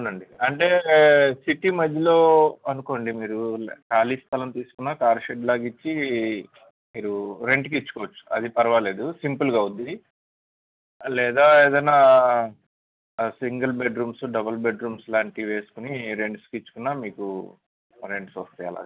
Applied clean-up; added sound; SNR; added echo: none; none; none; none.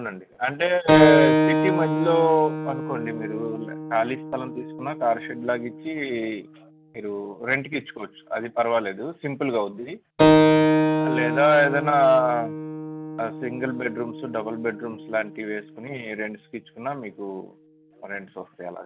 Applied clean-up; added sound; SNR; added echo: none; Keyboard (musical); 0 dB; none.